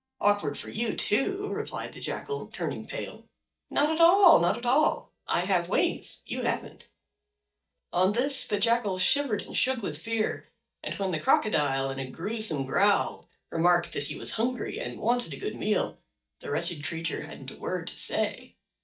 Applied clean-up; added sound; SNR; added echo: neural mask model DeepFilterNet 3.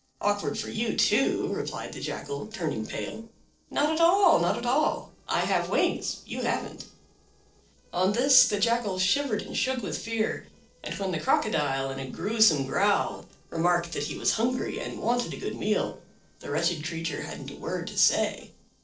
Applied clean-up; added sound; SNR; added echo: neural separator model SepFormer DNS4.